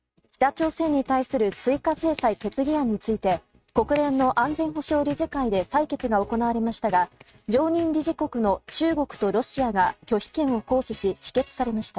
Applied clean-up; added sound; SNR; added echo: neural mask model RNNoise.